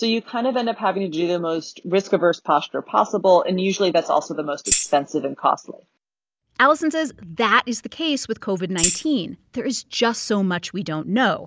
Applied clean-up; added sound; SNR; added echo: none; Tambourine; 2 dB; none.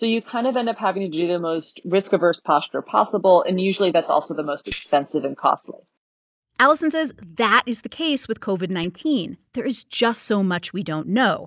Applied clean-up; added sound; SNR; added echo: neural mask model DeepFilterNet 3.